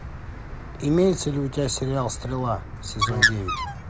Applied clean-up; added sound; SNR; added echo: none; Bird; 3 dB; none.